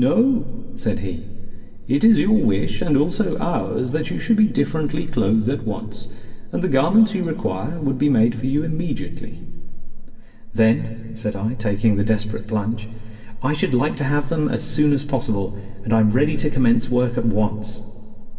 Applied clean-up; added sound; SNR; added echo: none; none; none; reverberation time 1.8 s.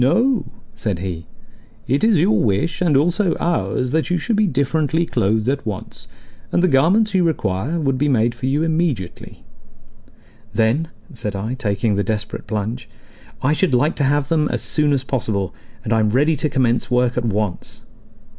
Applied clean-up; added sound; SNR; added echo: none; none; none; none.